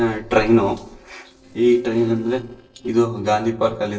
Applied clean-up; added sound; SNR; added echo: neural separator model SepFormer DNS4.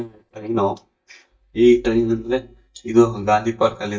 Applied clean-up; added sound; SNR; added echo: neural mask model DeepFilterNet 3.